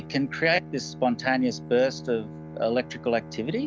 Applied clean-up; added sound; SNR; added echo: none; Bowed string instrument; 14 dB; none.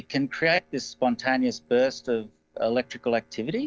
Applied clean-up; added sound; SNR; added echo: neural separator model SepFormer DNS4.